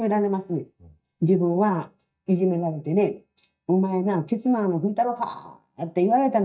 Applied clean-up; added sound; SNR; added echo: neural mask model DeepFilterNet 3.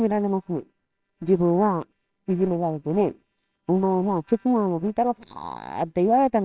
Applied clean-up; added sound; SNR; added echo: neural separator model SepFormer WHAMR!.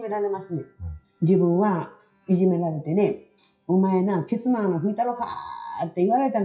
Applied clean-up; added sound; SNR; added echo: classical method WPE with log-MMSE.